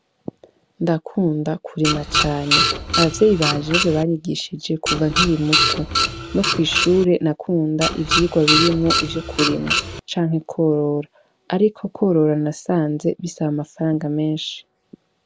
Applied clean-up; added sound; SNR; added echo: none; Printer; 0 dB; none.